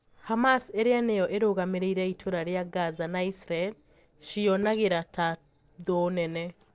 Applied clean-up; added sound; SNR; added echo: neural separator model SepFormer DNS4.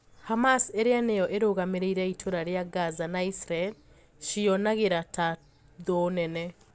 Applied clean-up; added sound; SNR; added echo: none; none; none; none.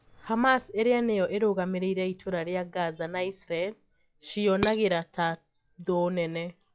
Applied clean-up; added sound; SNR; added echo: classical method log-MMSE.